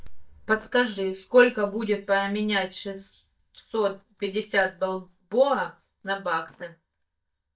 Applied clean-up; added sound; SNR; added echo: neural mask model DeepFilterNet 3.